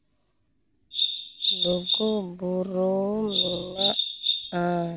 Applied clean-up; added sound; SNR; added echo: none; Bird vocalization, bird call, bird song; -2 dB; none.